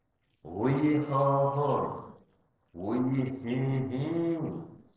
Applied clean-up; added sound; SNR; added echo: neural separator model SepFormer DNS4.